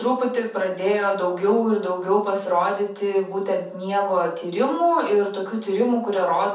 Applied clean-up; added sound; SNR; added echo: none; none; none; reverberation time 0.5 s.